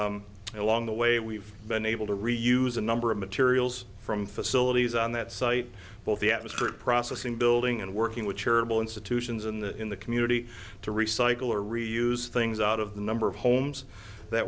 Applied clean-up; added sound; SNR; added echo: none; Chewing, mastication; 17 dB; none.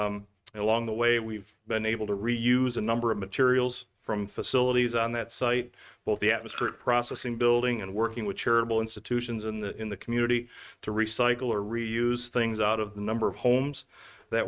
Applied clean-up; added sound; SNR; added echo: neural mask model RNNoise.